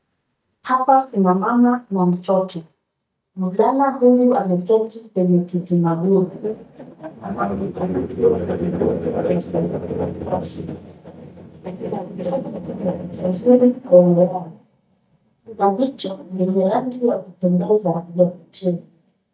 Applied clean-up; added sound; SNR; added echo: neural mask model DeepFilterNet 3.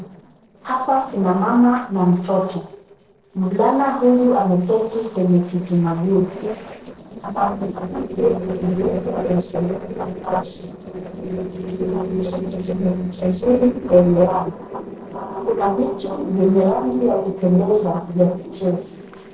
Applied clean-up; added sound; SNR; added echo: neural separator model SepFormer DNS4.